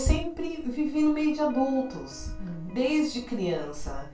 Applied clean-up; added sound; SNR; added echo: none; Electric guitar; 20 dB; reverberation time 0.2 s.